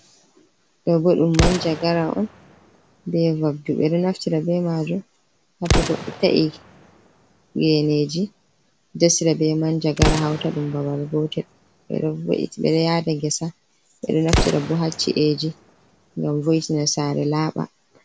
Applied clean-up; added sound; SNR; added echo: none; Explosion; 8 dB; none.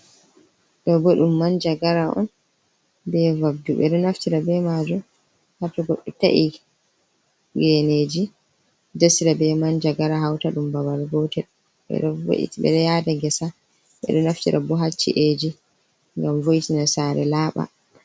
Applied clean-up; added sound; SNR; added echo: none; none; none; none.